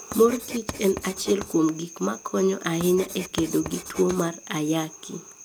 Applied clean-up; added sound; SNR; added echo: none; Writing; 15 dB; none.